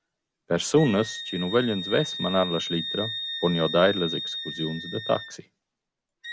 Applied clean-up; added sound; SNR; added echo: none; Wind instrument, woodwind instrument; 8 dB; none.